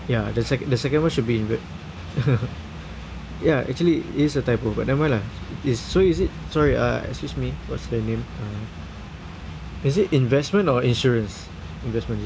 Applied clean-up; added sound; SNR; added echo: none; none; none; none.